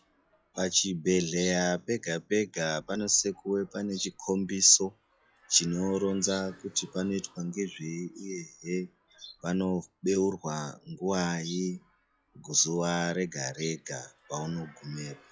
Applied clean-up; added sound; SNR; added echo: classical method log-MMSE.